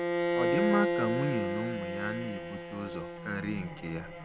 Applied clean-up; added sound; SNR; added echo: none; Bowed string instrument; -2 dB; none.